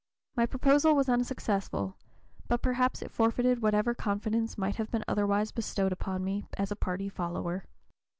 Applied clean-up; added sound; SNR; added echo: none; none; none; none.